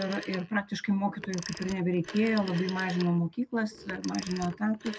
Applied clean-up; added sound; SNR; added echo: none; Telephone; 14 dB; none.